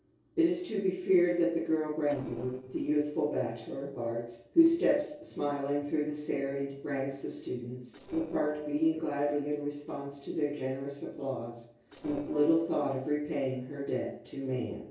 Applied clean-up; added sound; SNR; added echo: neural separator model SepFormer DNS4.